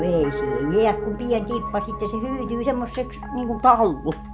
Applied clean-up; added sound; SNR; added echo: none; Piano; 9 dB; none.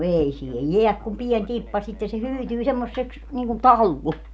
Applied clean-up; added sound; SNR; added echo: none; none; none; none.